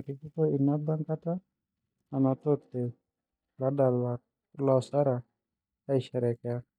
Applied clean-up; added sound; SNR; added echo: neural mask model DeepFilterNet 3.